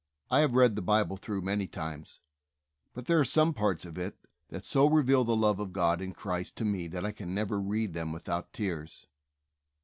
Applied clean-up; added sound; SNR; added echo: none; none; none; none.